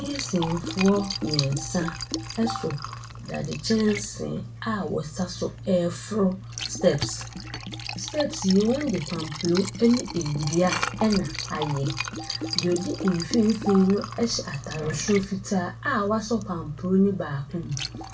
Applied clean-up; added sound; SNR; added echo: none; Liquid; 8 dB; reverberation time 0.2 s.